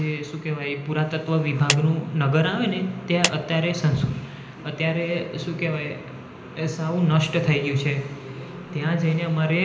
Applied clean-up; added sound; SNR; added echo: none; Clapping; 7 dB; reverberation time 0.9 s.